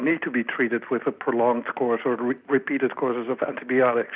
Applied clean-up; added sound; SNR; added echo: none; none; none; none.